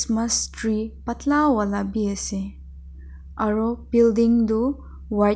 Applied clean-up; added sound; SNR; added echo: none; none; none; none.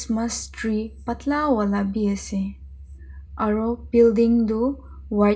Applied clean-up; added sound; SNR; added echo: none; none; none; reverberation time 0.2 s.